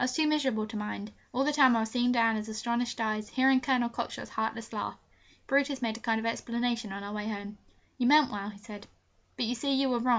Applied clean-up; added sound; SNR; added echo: none; none; none; none.